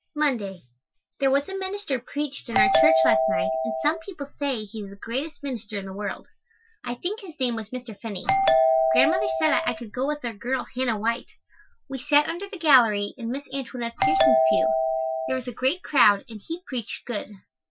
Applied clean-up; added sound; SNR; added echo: classical method Wiener filter.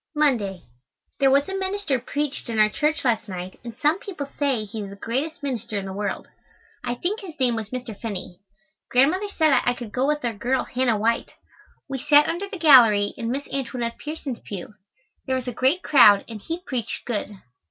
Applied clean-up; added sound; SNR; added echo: none; none; none; none.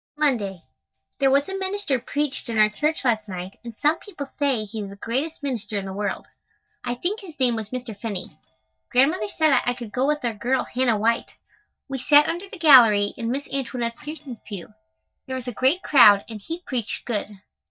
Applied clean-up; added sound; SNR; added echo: neural mask model DeepFilterNet 3.